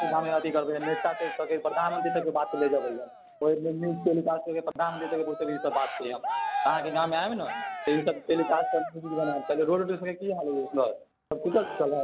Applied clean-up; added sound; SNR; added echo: none; Cheering; 8 dB; none.